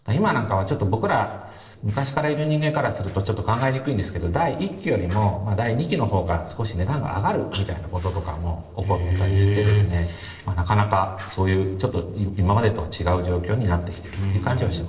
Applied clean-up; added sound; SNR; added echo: neural separator model SepFormer DNS4.